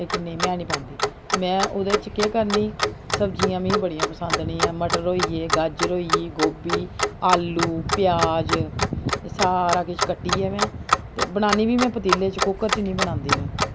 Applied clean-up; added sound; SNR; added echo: none; Clock; 2 dB; none.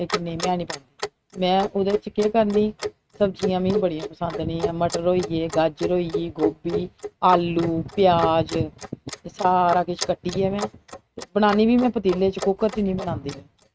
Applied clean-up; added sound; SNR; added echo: neural mask model RNNoise.